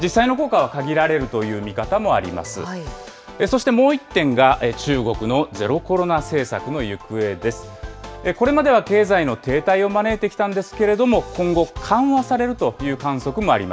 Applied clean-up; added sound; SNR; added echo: none; none; none; none.